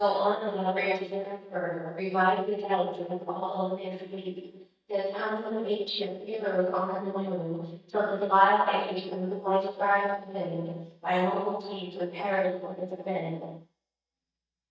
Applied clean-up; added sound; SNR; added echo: neural mask model DeepFilterNet 3.